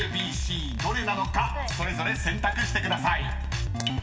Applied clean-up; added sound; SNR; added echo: none; Drip; 15 dB; reverberation time 0.3 s.